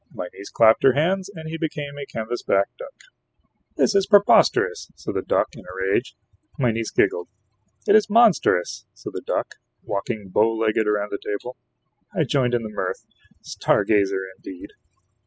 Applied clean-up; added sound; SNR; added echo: classical method spectral subtraction.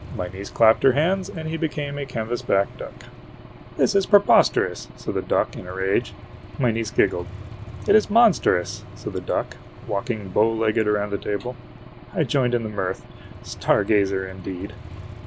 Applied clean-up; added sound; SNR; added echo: none; Engine / Aircraft + Motorcycle; 16 dB; none.